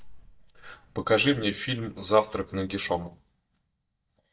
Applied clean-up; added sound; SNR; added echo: neural mask model DeepFilterNet 3.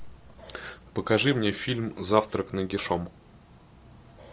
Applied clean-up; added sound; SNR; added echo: none; none; none; none.